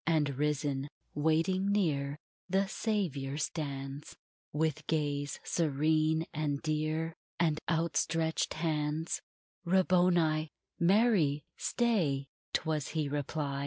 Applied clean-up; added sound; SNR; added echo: none; none; none; none.